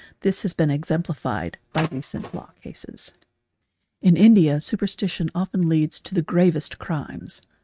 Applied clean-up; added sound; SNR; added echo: neural mask model RNNoise.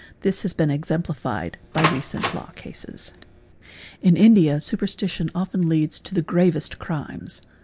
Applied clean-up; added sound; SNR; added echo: none; Door; 7 dB; none.